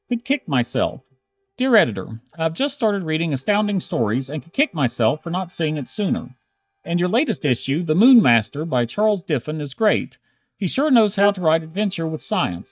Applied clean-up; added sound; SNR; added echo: neural mask model DeepFilterNet 3.